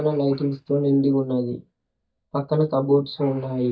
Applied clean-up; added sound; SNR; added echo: neural mask model DeepFilterNet 3.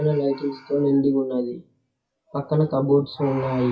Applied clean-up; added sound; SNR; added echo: classical method WPE with log-MMSE.